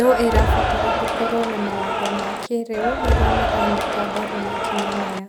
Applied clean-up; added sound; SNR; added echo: none; Cheering; -3 dB; none.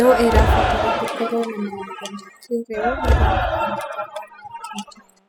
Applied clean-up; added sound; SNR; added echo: classical method spectral subtraction.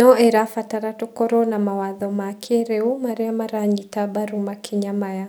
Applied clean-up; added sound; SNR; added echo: none; none; none; none.